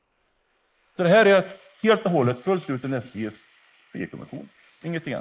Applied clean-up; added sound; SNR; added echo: neural mask model Resemble Enhance denoiser.